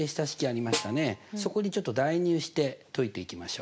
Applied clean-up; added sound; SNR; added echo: none; Snare drum; 8 dB; none.